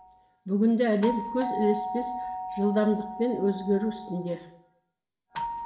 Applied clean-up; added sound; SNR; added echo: none; Doorbell; 8 dB; reverberation time 0.7 s.